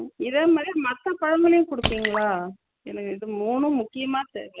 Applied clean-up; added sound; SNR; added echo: none; Drip / Splash, splatter; 8 dB; none.